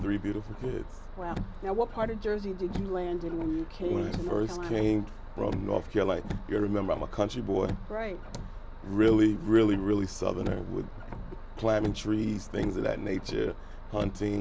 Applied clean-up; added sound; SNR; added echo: none; Car; 8 dB; none.